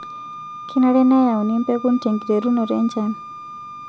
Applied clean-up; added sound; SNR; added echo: none; Wind instrument, woodwind instrument; 15 dB; none.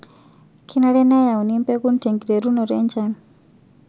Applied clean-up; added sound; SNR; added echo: none; none; none; none.